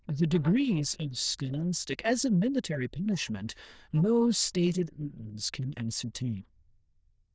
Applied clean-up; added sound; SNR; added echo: neural diffusion model UNIVERSE++.